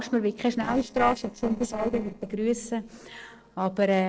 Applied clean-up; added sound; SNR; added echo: neural separator model SepFormer DNS4.